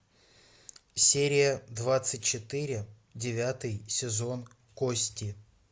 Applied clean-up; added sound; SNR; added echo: none; none; none; none.